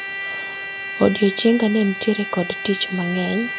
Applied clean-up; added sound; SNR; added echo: none; Trumpet; 8 dB; none.